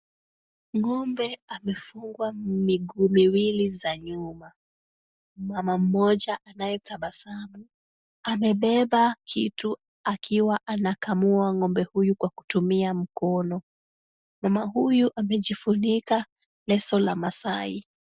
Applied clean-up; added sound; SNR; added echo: none; none; none; none.